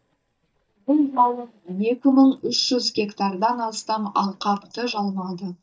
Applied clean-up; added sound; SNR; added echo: neural mask model DeepFilterNet 3.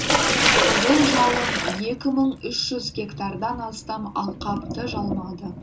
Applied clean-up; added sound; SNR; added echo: none; Sink (filling or washing); -1 dB; reverberation time 0.2 s.